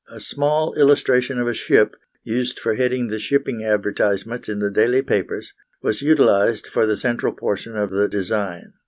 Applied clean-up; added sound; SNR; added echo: none; none; none; none.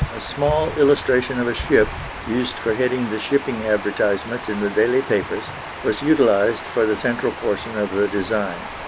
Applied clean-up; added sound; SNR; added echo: none; Water; 10 dB; none.